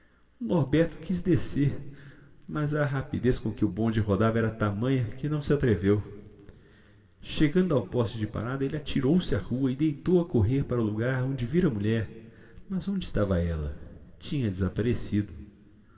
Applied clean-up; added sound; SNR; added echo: none; none; none; reverberation time 1.6 s.